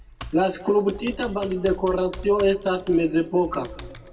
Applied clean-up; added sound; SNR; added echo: none; Computer keyboard; 17 dB; reverberation time 1.4 s.